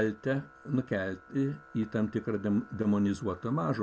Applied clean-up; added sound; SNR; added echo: none; none; none; none.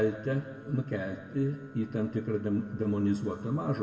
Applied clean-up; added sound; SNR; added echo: none; none; none; reverberation time 1.9 s.